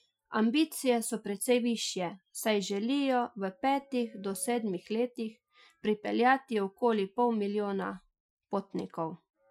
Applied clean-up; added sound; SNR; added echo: classical method Wiener filter.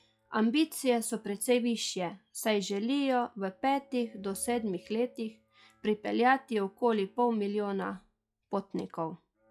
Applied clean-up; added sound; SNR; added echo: classical method log-MMSE.